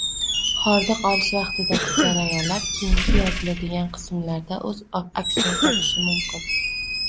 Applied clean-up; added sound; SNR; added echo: none; Squeak + Cough; -3 dB; none.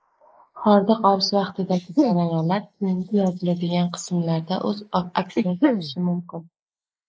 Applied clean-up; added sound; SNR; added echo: neural mask model Resemble Enhance denoiser.